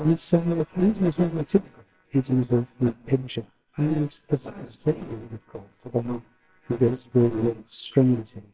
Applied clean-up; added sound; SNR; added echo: neural separator model SepFormer WHAMR!.